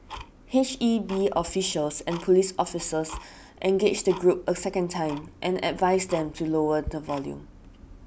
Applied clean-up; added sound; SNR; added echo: none; Tick-tock; 19 dB; none.